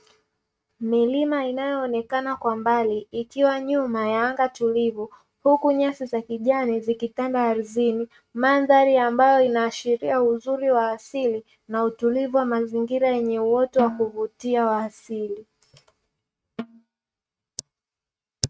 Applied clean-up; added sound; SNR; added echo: neural mask model RNNoise.